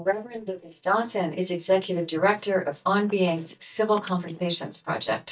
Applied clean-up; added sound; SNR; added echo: neural mask model DeepFilterNet 3.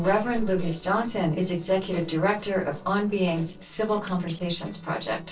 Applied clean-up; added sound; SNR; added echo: neural separator model SepFormer DNS4.